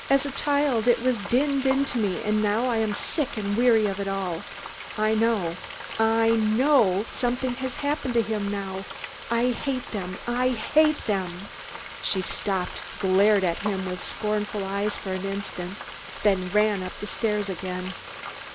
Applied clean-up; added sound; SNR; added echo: none; Frying (food); 11 dB; none.